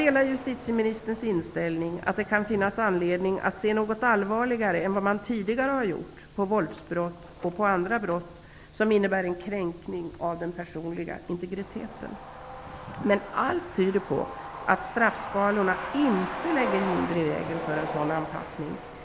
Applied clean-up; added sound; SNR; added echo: none; Truck; 12 dB; none.